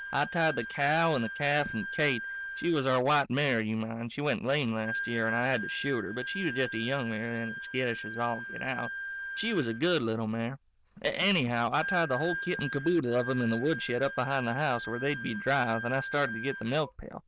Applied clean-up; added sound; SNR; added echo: neural diffusion model UNIVERSE++.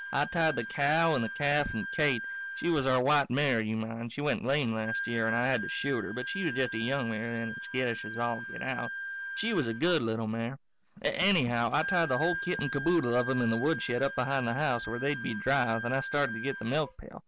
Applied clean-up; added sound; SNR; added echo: none; Wind instrument, woodwind instrument; 9 dB; none.